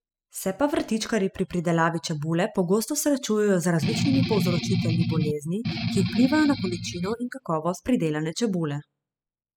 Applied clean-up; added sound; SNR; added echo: classical method spectral subtraction.